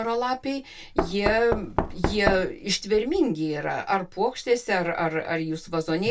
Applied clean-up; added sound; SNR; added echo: none; Knock; 4 dB; reverberation time 0.2 s.